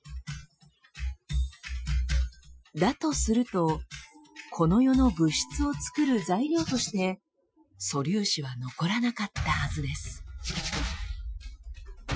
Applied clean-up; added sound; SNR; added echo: classical method Wiener filter.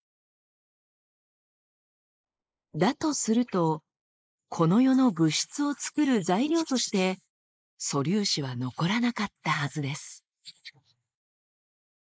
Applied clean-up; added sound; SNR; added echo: neural mask model Resemble Enhance denoiser.